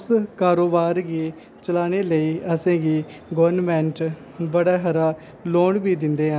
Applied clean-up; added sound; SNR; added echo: none; none; none; none.